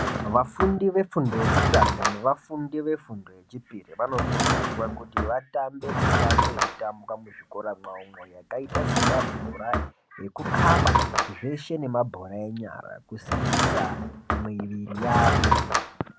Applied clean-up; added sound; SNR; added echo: none; Drawer open or close / Wood; -3 dB; none.